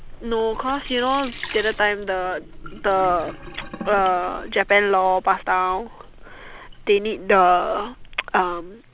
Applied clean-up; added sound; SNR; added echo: none; Sink (filling or washing); 15 dB; none.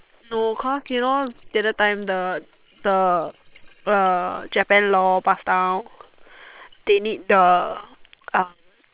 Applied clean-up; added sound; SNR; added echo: neural separator model SepFormer WHAM!.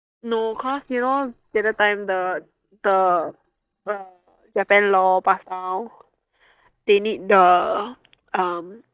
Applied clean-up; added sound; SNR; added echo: neural mask model DeepFilterNet 3.